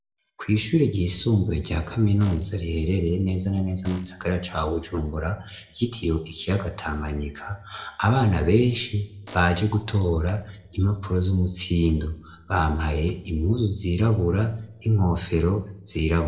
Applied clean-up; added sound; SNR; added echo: neural separator model SepFormer DNS4.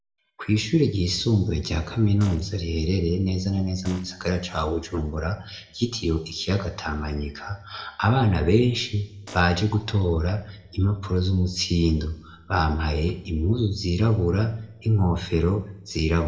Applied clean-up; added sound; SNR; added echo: none; Fart; 19 dB; reverberation time 0.7 s.